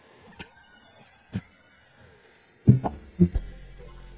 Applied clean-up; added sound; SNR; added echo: neural mask model DeepFilterNet 3.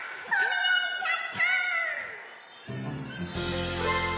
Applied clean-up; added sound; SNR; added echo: none; Glockenspiel; 14 dB; none.